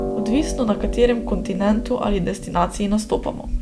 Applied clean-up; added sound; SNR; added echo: none; Harp; 6 dB; none.